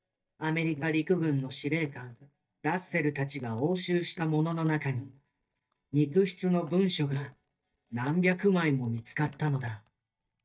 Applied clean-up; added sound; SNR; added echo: neural mask model DeepFilterNet 3.